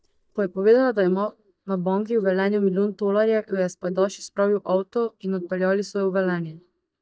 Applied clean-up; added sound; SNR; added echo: neural mask model DeepFilterNet 3.